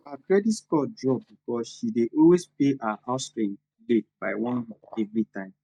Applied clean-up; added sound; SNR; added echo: neural mask model DeepFilterNet 3.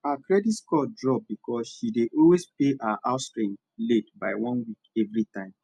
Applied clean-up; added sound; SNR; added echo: none; none; none; none.